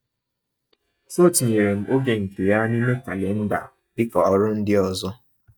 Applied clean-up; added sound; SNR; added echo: neural mask model DeepFilterNet 3.